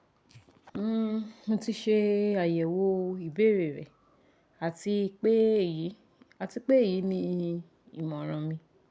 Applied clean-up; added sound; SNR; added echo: none; none; none; none.